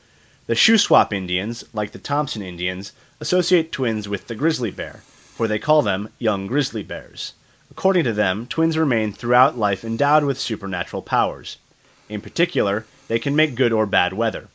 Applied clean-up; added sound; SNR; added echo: neural mask model Resemble Enhance denoiser.